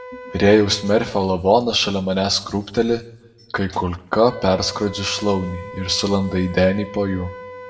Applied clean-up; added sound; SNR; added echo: none; Wind instrument, woodwind instrument; 17 dB; reverberation time 0.7 s.